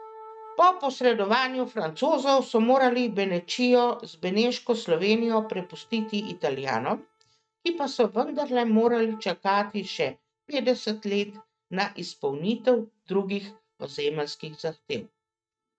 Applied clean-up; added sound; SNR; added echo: neural mask model RNNoise.